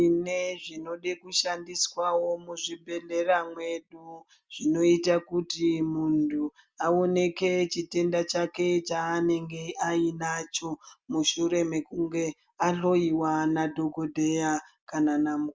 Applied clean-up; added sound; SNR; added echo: none; none; none; none.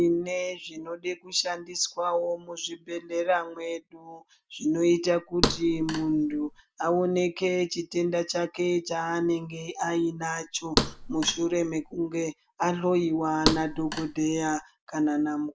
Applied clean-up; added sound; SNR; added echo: none; Thump, thud; 4 dB; none.